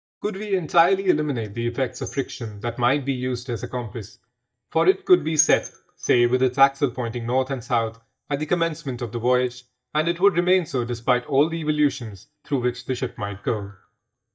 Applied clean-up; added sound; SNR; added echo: neural mask model DeepFilterNet 3.